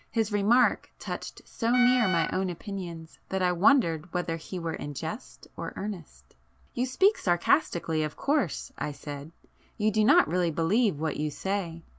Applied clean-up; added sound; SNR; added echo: none; Wind instrument, woodwind instrument; 6 dB; none.